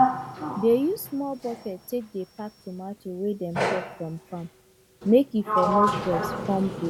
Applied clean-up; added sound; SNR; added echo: none; Sliding door; 2 dB; none.